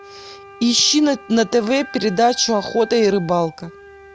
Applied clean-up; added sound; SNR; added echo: none; Wind instrument, woodwind instrument; 19 dB; none.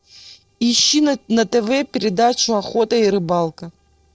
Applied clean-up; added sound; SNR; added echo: neural separator model SepFormer DNS4.